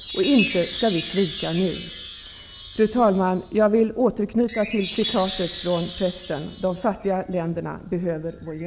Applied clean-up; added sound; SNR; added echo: none; Chime; 12 dB; none.